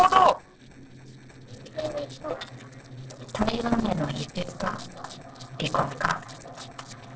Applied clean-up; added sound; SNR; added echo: neural separator model SepFormer DNS4.